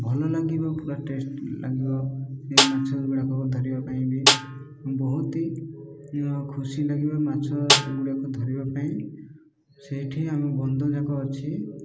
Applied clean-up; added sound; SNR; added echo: none; Snare drum; -2 dB; none.